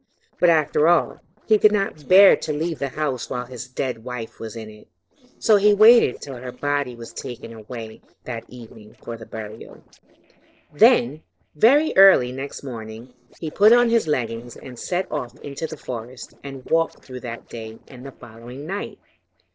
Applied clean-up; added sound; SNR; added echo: neural separator model SepFormer DNS4.